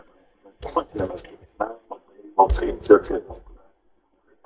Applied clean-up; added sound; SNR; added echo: neural mask model DeepFilterNet 3.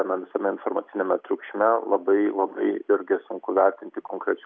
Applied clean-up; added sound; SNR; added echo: none; none; none; none.